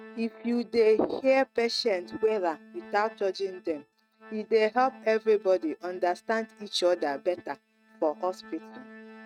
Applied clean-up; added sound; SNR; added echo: neural mask model RNNoise.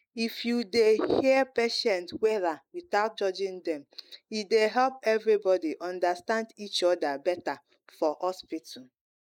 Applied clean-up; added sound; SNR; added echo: neural mask model Resemble Enhance denoiser.